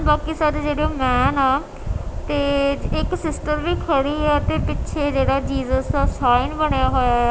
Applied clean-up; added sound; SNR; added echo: none; none; none; none.